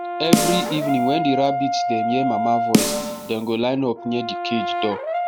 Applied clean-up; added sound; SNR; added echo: none; Brass instrument + Snare drum; -1 dB; none.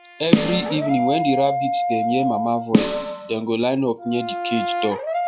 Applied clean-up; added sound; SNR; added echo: classical method log-MMSE.